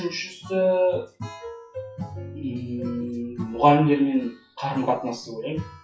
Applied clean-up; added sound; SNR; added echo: classical method WPE with log-MMSE.